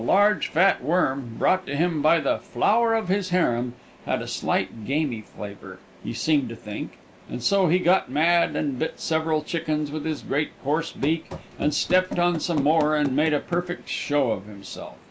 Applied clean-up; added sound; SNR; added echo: none; Run; 12 dB; none.